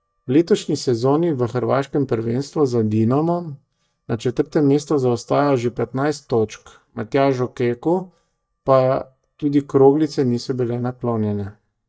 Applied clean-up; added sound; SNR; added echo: neural mask model DeepFilterNet 3.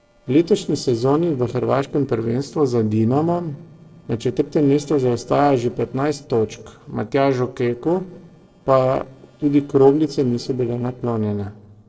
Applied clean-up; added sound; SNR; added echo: neural separator model SepFormer DNS4.